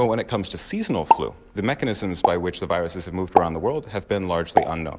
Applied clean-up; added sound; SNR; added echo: none; Explosion; 2 dB; none.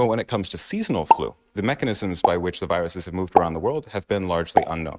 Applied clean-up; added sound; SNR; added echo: neural mask model RNNoise.